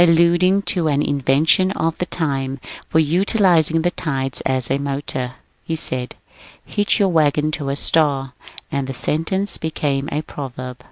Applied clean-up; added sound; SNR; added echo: none; none; none; none.